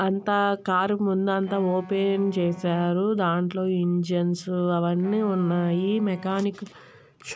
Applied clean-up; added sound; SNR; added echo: none; Wind instrument, woodwind instrument; 19 dB; none.